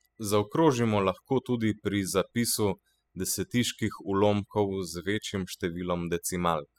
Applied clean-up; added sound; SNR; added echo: classical method spectral subtraction.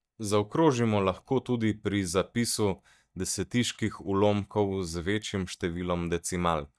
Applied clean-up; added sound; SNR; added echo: neural mask model DeepFilterNet 3.